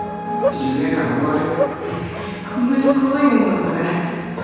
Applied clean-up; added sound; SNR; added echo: none; Bark; 8 dB; reverberation time 1.9 s.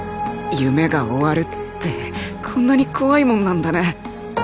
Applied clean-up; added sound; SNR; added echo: none; none; none; none.